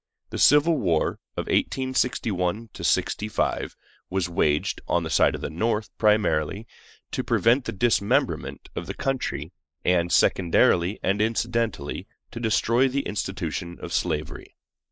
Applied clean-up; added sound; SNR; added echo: neural mask model Resemble Enhance denoiser.